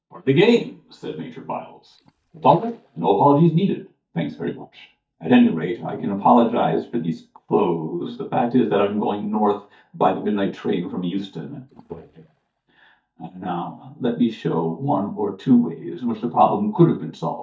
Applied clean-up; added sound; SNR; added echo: neural mask model DeepFilterNet 3.